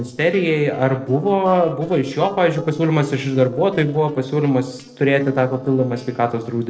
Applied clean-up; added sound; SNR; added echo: neural separator model SepFormer DNS4.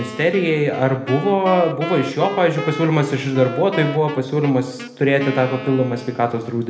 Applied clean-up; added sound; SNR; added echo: none; Wind instrument, woodwind instrument; 13 dB; reverberation time 0.8 s.